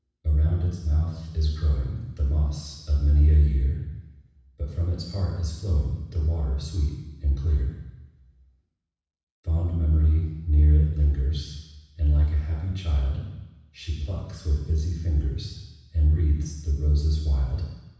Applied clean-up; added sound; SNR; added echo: none; none; none; reverberation time 1.1 s.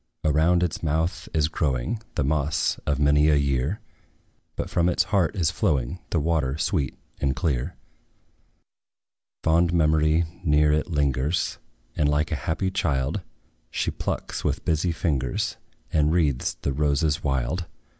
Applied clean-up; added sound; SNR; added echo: none; none; none; none.